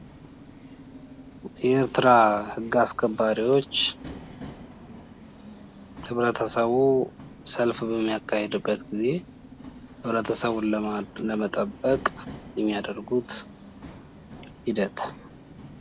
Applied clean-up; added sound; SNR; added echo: none; Subway, metro, underground; 17 dB; none.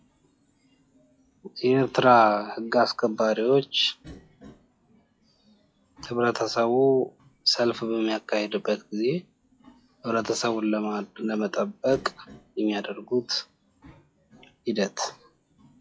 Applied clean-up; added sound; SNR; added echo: classical method log-MMSE.